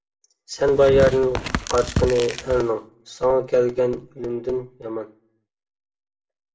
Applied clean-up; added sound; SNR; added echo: none; Tearing; 6 dB; reverberation time 0.3 s.